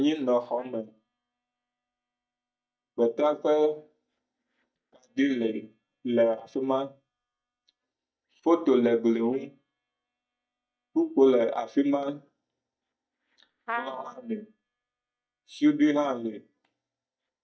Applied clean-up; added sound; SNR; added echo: neural mask model DeepFilterNet 3.